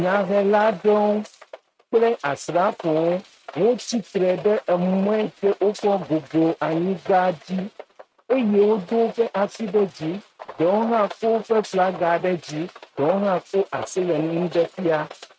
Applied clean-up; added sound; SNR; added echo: neural mask model RNNoise.